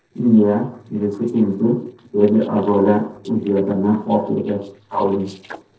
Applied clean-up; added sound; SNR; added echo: neural separator model SepFormer DNS4.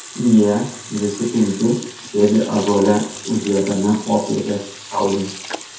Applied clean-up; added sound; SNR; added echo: none; Sink (filling or washing) / Water tap, faucet; 15 dB; reverberation time 0.6 s.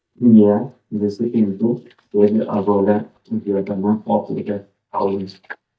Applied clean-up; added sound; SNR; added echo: neural mask model DeepFilterNet 3.